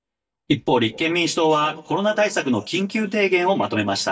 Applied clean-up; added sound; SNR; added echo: neural mask model DeepFilterNet 3.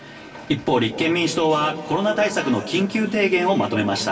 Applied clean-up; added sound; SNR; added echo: none; Brass instrument; 19 dB; reverberation time 3.0 s.